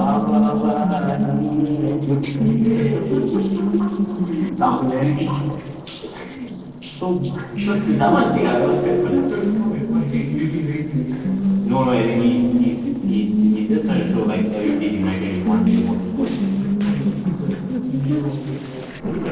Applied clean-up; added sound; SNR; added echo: neural separator model SepFormer DNS4.